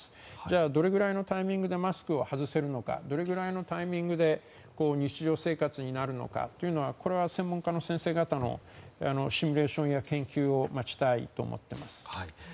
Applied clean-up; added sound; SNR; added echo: none; none; none; none.